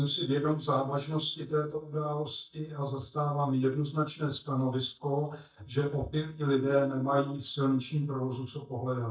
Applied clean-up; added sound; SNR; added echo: neural mask model DeepFilterNet 3.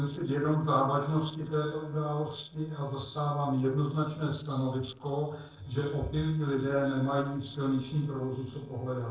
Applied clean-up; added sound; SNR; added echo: neural separator model SepFormer DNS4.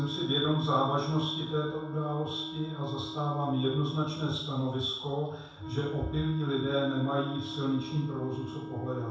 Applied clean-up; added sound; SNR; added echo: none; Wind instrument, woodwind instrument; 11 dB; reverberation time 0.7 s.